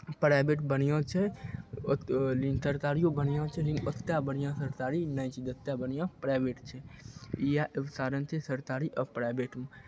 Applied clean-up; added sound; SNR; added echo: none; none; none; none.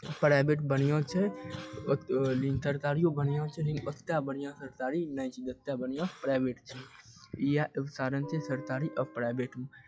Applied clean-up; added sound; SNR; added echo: classical method log-MMSE.